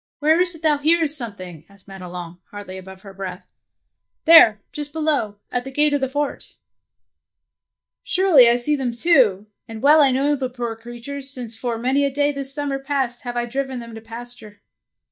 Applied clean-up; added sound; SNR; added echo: neural mask model DeepFilterNet 3.